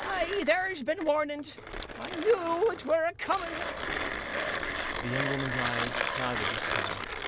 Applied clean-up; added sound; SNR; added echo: none; Mechanisms; 3 dB; none.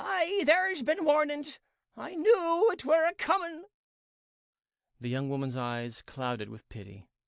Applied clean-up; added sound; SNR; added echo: none; none; none; none.